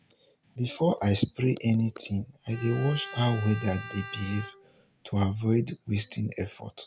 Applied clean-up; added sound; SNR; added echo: none; Bowed string instrument; 15 dB; none.